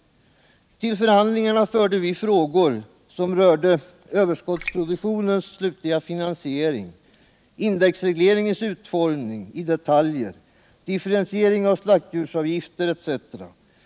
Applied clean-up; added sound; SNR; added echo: none; Raindrop; 13 dB; none.